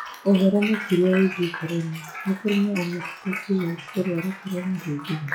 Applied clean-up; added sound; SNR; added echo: classical method log-MMSE.